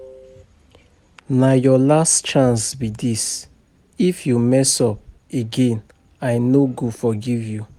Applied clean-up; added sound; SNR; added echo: none; none; none; none.